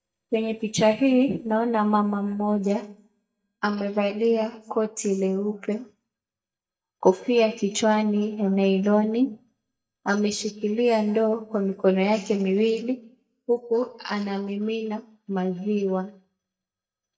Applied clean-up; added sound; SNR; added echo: neural mask model DeepFilterNet 3.